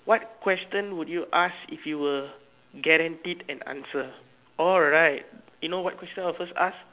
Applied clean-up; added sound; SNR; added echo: none; none; none; none.